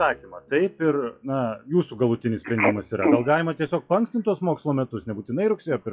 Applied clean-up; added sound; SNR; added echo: classical method WPE with log-MMSE.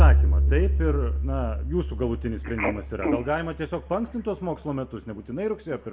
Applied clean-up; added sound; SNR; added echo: none; Bowed string instrument; -4 dB; reverberation time 0.6 s.